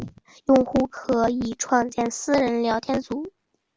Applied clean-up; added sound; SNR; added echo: none; none; none; none.